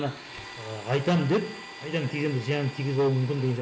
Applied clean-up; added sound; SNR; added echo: none; Domestic sounds, home sounds; 15 dB; none.